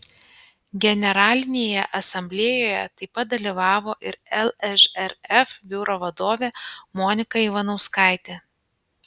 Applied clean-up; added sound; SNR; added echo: none; none; none; none.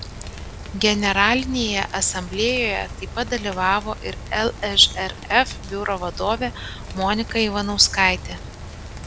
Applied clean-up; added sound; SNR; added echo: none; Rain; 11 dB; none.